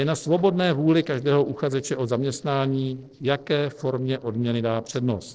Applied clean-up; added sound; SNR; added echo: neural separator model SepFormer DNS4.